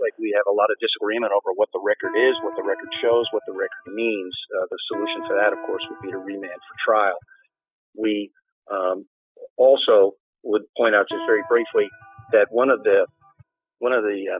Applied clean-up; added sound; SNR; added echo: classical method spectral subtraction.